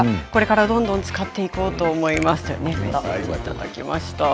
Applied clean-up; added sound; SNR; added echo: none; Finger snapping; 19 dB; none.